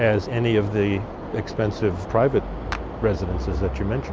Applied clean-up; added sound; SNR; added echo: none; Clapping; 18 dB; none.